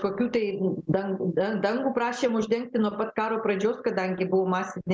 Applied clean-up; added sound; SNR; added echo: none; none; none; none.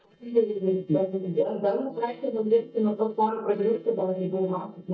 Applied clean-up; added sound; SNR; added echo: neural mask model DeepFilterNet 3.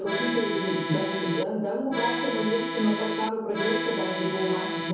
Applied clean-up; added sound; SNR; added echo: none; Accordion; 2 dB; reverberation time 0.6 s.